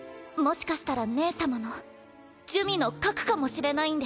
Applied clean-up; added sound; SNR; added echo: none; none; none; none.